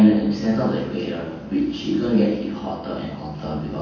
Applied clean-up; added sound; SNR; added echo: none; none; none; reverberation time 0.9 s.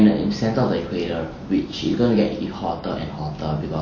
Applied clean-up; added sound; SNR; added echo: none; none; none; none.